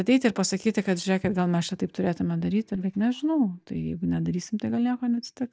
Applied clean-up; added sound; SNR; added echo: neural mask model DeepFilterNet 3.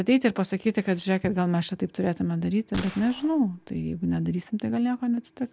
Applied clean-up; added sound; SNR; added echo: none; Gunshot, gunfire; 14 dB; none.